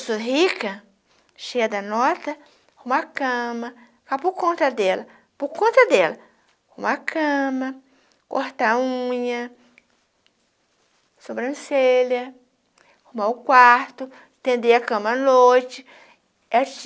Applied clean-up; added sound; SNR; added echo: none; none; none; none.